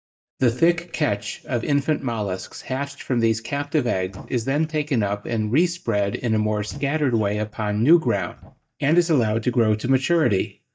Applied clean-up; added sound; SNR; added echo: neural mask model DeepFilterNet 3.